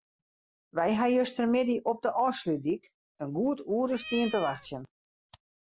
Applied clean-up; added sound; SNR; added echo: none; Cat; 12 dB; none.